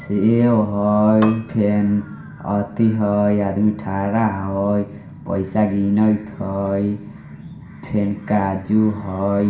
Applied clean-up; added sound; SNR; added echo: none; Cutlery, silverware / Dishes, pots, and pans; 12 dB; reverberation time 0.5 s.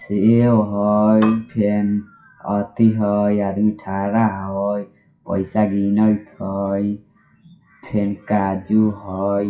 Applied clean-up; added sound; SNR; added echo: classical method WPE with log-MMSE.